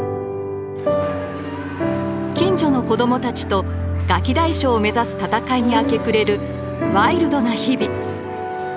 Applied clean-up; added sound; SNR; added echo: none; none; none; none.